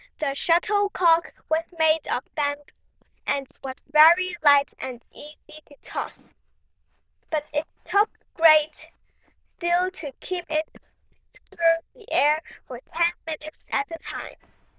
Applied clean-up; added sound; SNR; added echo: neural diffusion model UNIVERSE++.